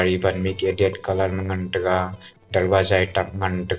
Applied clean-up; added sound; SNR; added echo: neural separator model SepFormer DNS4.